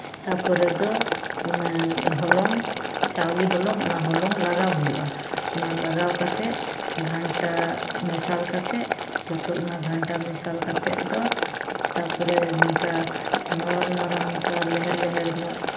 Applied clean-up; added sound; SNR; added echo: none; Boiling; 0 dB; reverberation time 1.1 s.